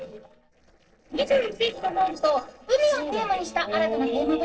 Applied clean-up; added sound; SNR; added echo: neural separator model SepFormer DNS4.